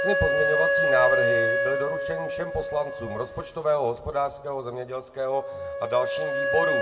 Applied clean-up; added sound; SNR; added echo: none; Wind instrument, woodwind instrument; -2 dB; reverberation time 0.7 s.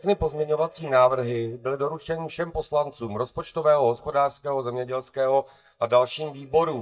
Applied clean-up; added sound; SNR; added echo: neural mask model DeepFilterNet 3.